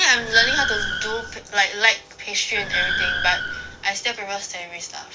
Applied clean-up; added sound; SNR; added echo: none; Car; 3 dB; none.